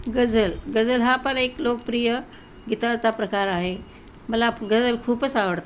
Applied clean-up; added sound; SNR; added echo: none; Chime; 13 dB; none.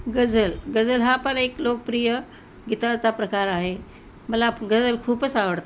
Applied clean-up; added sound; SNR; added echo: none; none; none; none.